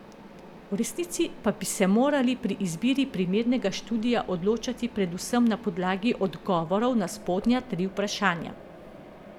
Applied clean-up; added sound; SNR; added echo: none; Mechanisms; 18 dB; none.